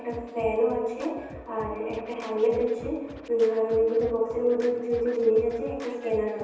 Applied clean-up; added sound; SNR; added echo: none; Scratching (performance technique); 18 dB; reverberation time 1.1 s.